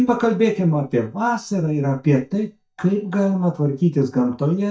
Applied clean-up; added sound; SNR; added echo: neural mask model DeepFilterNet 3.